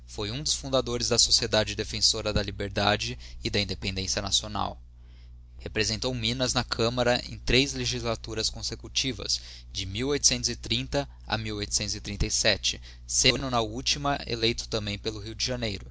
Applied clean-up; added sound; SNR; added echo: none; none; none; none.